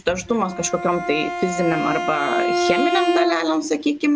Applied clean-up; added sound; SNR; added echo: none; Bowed string instrument; 3 dB; none.